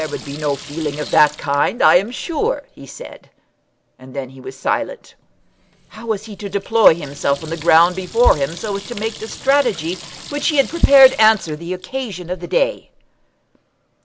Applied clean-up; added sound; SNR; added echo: none; Sink (filling or washing) / Water tap, faucet; 19 dB; none.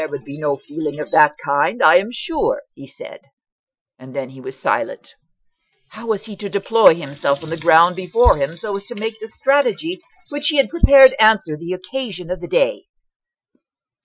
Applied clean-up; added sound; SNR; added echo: classical method Wiener filter.